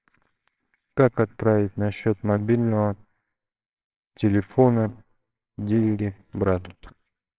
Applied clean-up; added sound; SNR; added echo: neural separator model SepFormer WHAMR!.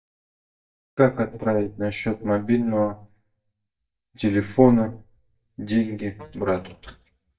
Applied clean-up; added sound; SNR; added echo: neural mask model DeepFilterNet 3.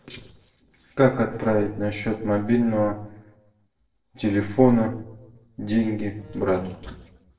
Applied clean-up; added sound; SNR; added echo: neural separator model SepFormer DNS4.